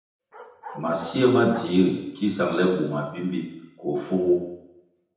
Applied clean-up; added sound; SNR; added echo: none; Bark; 19 dB; reverberation time 0.9 s.